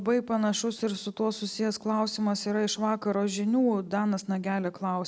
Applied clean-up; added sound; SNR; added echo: none; none; none; none.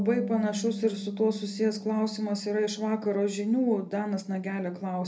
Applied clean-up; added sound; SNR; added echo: none; Bass guitar; 11 dB; reverberation time 0.3 s.